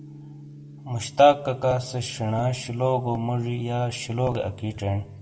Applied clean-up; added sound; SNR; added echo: none; Gong; 20 dB; reverberation time 1.0 s.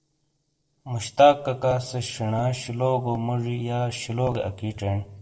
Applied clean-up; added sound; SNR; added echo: neural separator model SepFormer DNS4.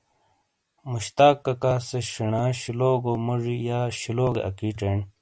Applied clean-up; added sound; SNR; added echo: none; none; none; none.